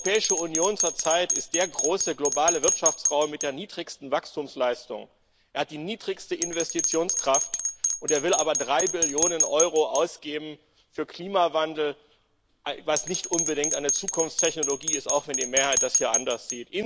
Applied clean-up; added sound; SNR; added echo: none; Bell; 2 dB; none.